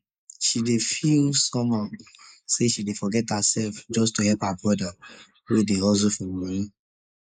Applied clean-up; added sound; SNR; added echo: neural mask model Resemble Enhance denoiser.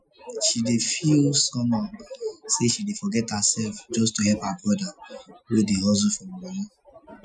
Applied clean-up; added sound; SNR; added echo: classical method Wiener filter.